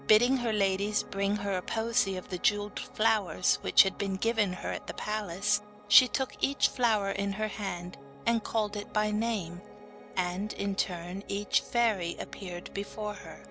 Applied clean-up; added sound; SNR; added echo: none; Piano; 18 dB; none.